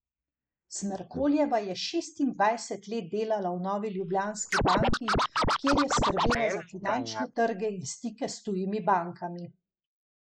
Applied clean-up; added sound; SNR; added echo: neural mask model Resemble Enhance denoiser.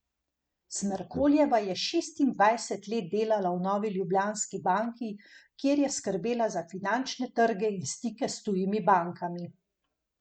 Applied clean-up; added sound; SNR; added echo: none; none; none; none.